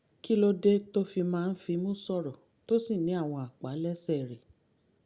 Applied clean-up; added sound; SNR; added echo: none; none; none; none.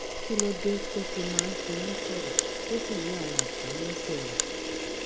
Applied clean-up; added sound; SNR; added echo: none; Camera; -3 dB; none.